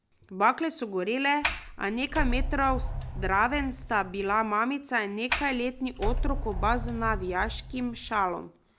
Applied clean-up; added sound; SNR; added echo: none; Sliding door; 3 dB; none.